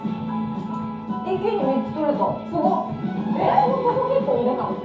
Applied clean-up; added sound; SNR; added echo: none; none; none; reverberation time 0.5 s.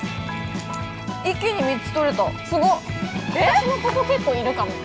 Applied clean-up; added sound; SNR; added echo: none; none; none; none.